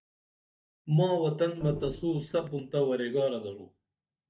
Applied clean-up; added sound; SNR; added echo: neural mask model DeepFilterNet 3.